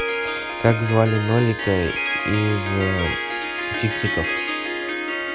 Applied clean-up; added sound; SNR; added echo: none; Harp; 3 dB; none.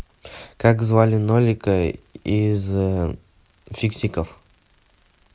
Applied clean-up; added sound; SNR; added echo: none; none; none; none.